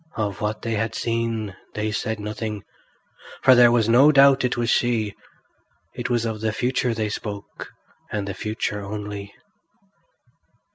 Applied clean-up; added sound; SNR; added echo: none; none; none; none.